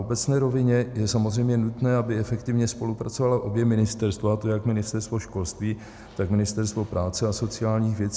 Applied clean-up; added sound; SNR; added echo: none; none; none; none.